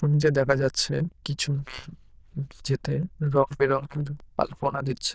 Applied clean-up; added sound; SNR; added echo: neural diffusion model UNIVERSE++.